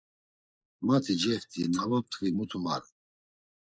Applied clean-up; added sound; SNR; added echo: neural mask model Resemble Enhance denoiser.